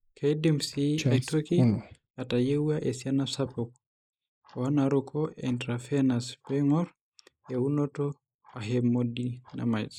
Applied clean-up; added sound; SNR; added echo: neural mask model Resemble Enhance denoiser.